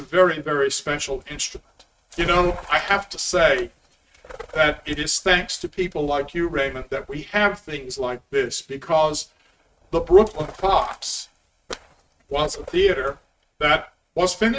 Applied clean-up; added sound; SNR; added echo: neural mask model RNNoise.